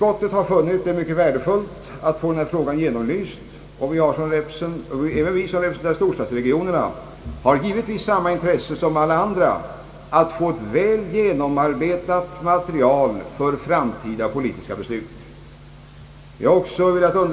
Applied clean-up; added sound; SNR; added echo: none; none; none; reverberation time 1.7 s.